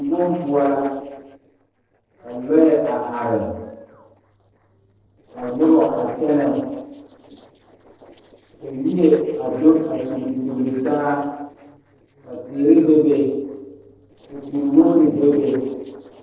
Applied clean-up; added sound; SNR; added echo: neural separator model SepFormer DNS4.